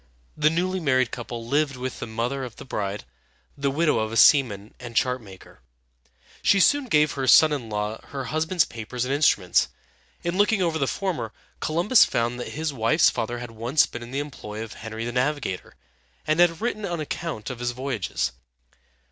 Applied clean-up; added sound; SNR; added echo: none; none; none; none.